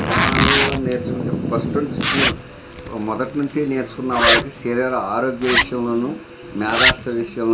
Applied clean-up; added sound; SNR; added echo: none; Zipper (clothing); 1 dB; reverberation time 0.3 s.